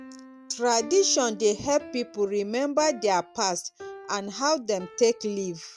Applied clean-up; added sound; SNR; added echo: none; Piano; 18 dB; none.